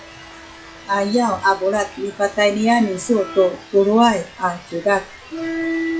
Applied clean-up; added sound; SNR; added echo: classical method log-MMSE.